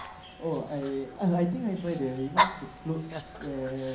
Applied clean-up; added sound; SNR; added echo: none; Dog; 3 dB; reverberation time 0.6 s.